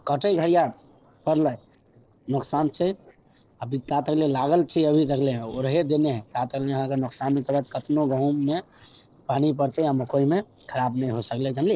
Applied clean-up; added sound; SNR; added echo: neural separator model SepFormer DNS4.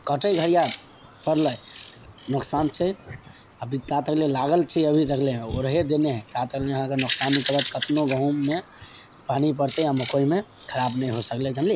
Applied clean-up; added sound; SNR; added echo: none; Bird vocalization, bird call, bird song; 13 dB; none.